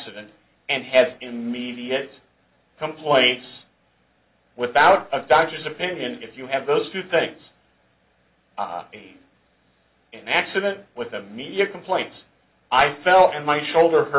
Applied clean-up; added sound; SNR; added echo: none; none; none; none.